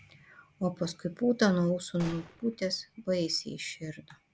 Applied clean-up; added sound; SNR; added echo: none; Gunshot, gunfire; 18 dB; none.